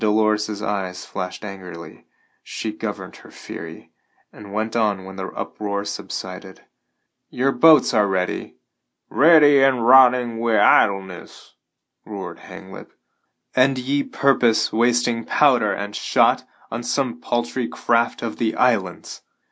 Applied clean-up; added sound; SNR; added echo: none; none; none; none.